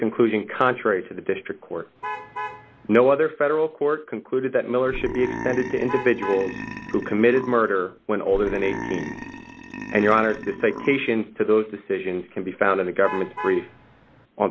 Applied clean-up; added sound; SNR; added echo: none; Burping, eructation + Alarm / Truck; 11 dB; none.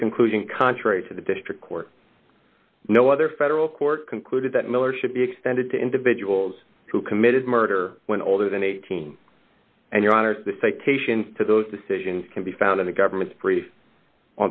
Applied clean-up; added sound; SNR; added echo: none; none; none; none.